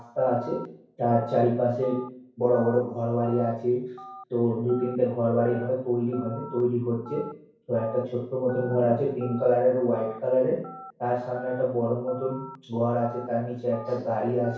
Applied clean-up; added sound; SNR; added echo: none; Telephone; 20 dB; reverberation time 0.6 s.